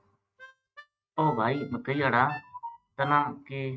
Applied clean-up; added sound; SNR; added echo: neural mask model RNNoise.